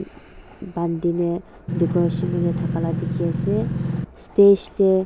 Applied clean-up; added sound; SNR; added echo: none; Engine; 2 dB; none.